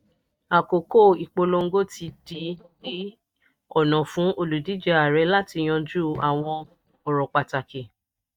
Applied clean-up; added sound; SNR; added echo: neural mask model DeepFilterNet 3.